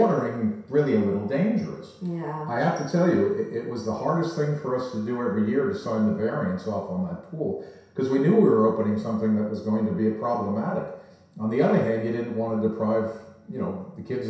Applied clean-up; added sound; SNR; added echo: none; none; none; reverberation time 0.7 s.